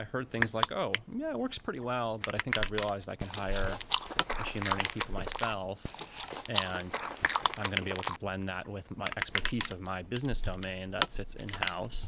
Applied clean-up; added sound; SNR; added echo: none; Crushing + Chewing, mastication; -4 dB; none.